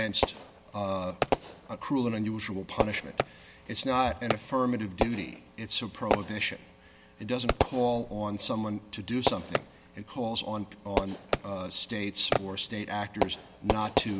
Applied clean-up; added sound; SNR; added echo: none; Fireworks; 2 dB; none.